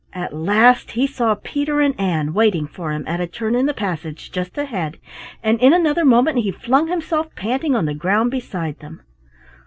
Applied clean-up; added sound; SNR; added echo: none; none; none; none.